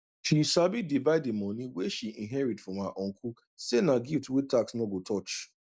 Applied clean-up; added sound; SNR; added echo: none; none; none; none.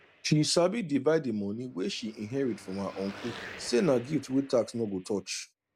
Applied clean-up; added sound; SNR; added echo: none; Car passing by / Traffic noise, roadway noise / Engine; 20 dB; none.